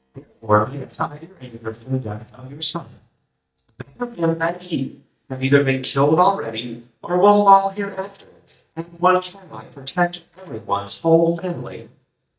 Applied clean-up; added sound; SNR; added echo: neural mask model DeepFilterNet 3.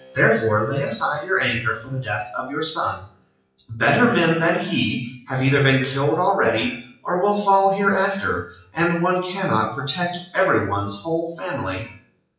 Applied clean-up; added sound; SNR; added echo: classical method WPE with log-MMSE.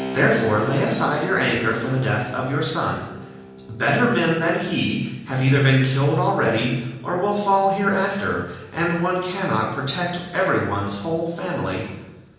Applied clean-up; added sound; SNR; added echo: none; Keyboard (musical); 16 dB; reverberation time 1.0 s.